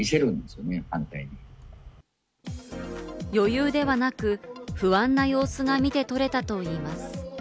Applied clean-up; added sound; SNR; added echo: none; none; none; none.